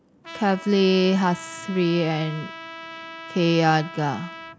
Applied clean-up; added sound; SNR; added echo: none; Trumpet; 15 dB; none.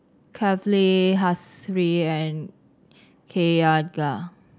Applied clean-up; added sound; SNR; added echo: none; none; none; none.